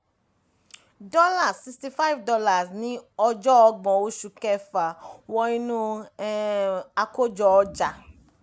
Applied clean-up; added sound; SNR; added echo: none; none; none; none.